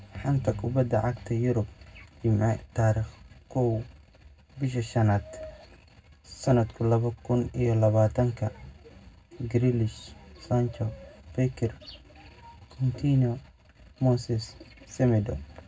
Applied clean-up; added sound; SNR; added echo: none; none; none; reverberation time 0.3 s.